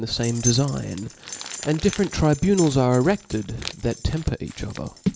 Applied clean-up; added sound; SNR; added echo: none; Keys jangling + Crumpling, crinkling; 11 dB; none.